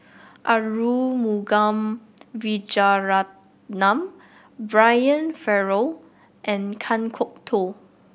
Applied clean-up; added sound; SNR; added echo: none; none; none; none.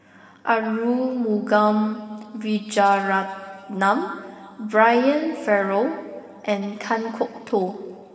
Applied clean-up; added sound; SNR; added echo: none; none; none; reverberation time 2.5 s.